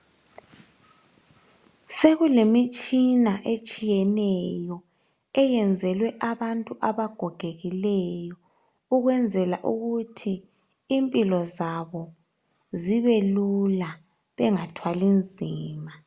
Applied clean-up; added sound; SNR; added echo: none; none; none; none.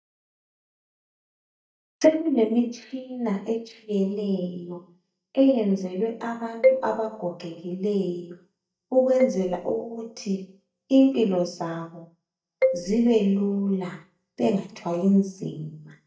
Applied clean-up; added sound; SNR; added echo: neural mask model DeepFilterNet 3.